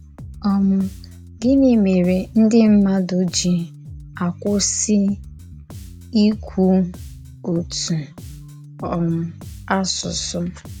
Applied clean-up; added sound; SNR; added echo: none; Bass guitar; 17 dB; none.